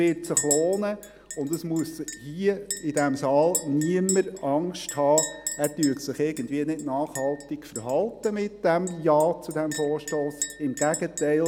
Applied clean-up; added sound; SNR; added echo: none; Chink, clink; 11 dB; none.